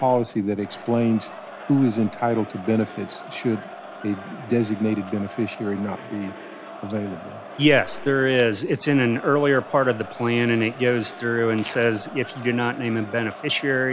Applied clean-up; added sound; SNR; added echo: none; Crowd; 16 dB; none.